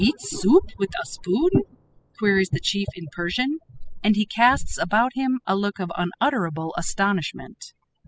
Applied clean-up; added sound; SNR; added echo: classical method spectral subtraction.